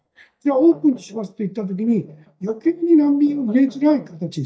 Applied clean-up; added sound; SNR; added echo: neural mask model DeepFilterNet 3.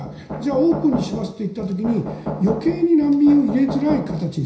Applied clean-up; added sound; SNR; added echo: none; Knock; 9 dB; reverberation time 0.5 s.